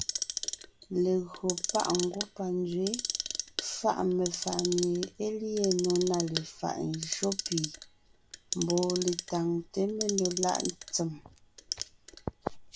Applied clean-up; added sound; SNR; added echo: none; Clock; 7 dB; none.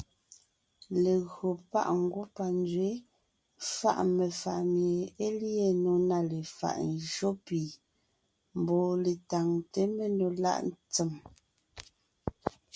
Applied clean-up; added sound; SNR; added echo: none; none; none; none.